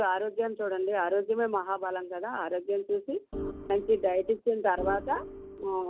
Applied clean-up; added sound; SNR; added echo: none; Organ; 10 dB; none.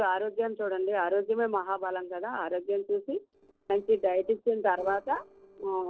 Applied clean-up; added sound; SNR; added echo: neural separator model SepFormer DNS4.